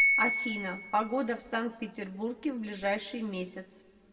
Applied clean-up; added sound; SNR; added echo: none; Piano; 1 dB; reverberation time 1.4 s.